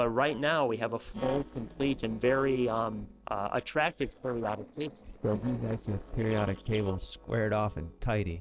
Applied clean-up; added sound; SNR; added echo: neural separator model SepFormer DNS4.